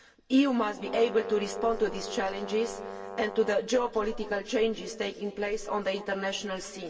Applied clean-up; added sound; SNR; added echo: none; Brass instrument; 12 dB; reverberation time 2.4 s.